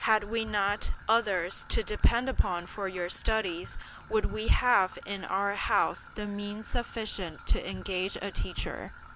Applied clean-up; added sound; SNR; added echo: none; Trickle, dribble / Traffic noise, roadway noise; 18 dB; none.